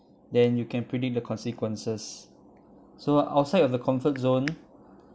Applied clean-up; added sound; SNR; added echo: none; none; none; none.